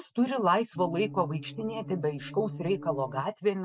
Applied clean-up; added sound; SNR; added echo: none; Musical instrument; 11 dB; none.